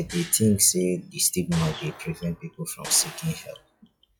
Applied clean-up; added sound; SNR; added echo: classical method log-MMSE.